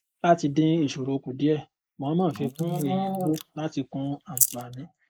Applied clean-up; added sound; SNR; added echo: neural mask model Resemble Enhance denoiser.